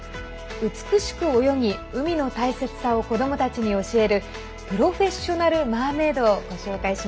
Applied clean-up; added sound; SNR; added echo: none; none; none; none.